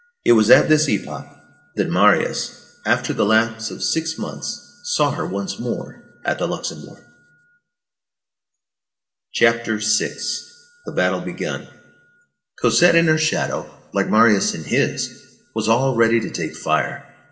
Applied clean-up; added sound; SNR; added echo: none; none; none; reverberation time 0.9 s.